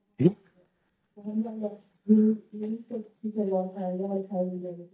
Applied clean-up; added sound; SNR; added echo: neural mask model DeepFilterNet 3.